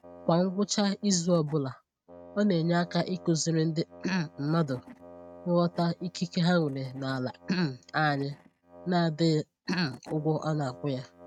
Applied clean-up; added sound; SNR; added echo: neural mask model RNNoise.